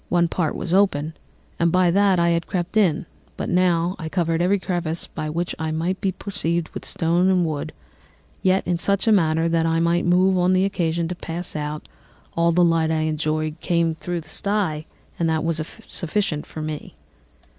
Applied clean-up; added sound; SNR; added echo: none; none; none; none.